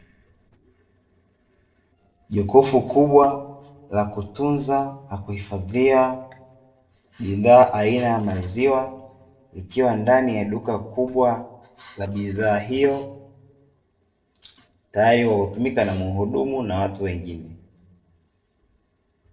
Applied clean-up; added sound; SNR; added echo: neural separator model SepFormer DNS4.